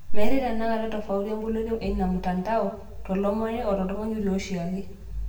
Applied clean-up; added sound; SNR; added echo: none; none; none; reverberation time 0.6 s.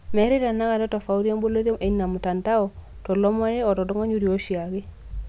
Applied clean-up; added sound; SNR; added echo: none; none; none; none.